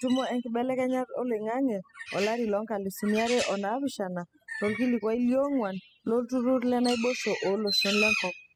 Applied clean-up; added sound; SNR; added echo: classical method spectral subtraction.